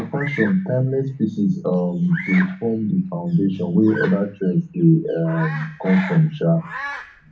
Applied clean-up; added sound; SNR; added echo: none; Bird vocalization, bird call, bird song; 14 dB; reverberation time 0.4 s.